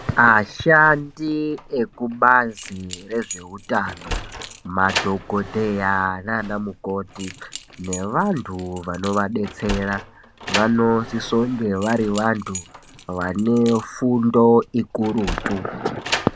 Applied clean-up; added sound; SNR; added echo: none; Keys jangling + Sliding door; 13 dB; none.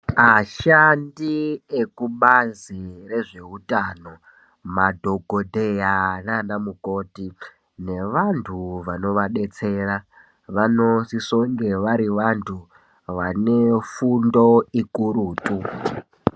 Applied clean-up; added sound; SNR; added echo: none; none; none; none.